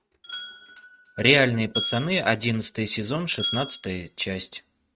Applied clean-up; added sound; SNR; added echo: neural mask model RNNoise.